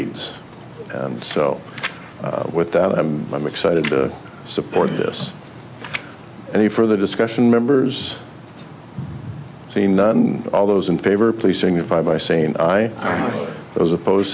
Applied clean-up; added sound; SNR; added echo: none; none; none; none.